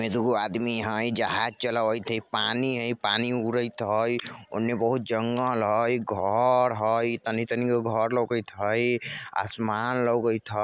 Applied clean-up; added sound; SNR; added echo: none; none; none; none.